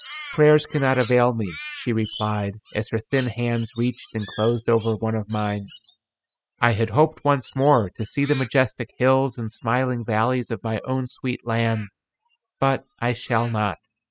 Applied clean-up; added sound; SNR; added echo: classical method spectral subtraction.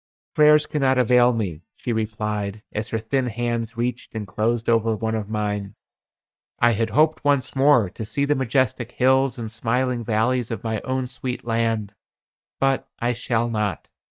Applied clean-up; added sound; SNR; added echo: neural mask model DeepFilterNet 3.